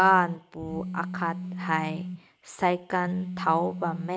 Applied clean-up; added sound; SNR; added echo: none; Telephone; 9 dB; none.